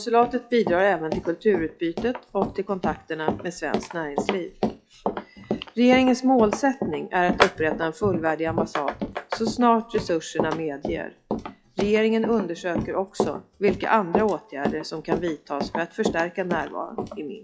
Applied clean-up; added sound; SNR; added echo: classical method log-MMSE.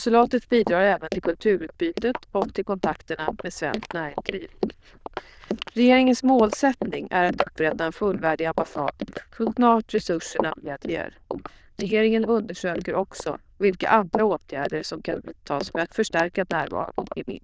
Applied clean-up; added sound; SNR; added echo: neural diffusion model UNIVERSE++.